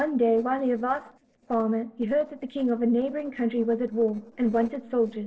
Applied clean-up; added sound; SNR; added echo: neural separator model SepFormer DNS4.